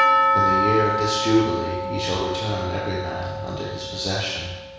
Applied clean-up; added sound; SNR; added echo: none; Percussion; -2 dB; reverberation time 1.1 s.